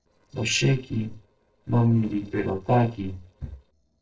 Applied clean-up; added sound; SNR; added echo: neural separator model SepFormer DNS4.